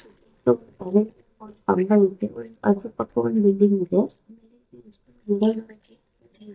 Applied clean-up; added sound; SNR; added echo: neural mask model DeepFilterNet 3.